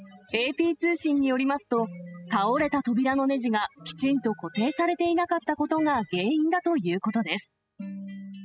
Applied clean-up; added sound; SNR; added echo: classical method spectral subtraction.